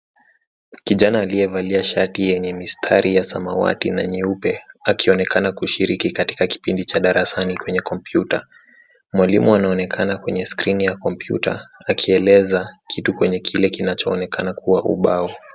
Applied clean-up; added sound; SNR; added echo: none; none; none; none.